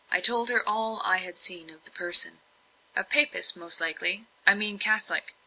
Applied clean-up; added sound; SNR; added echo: none; none; none; none.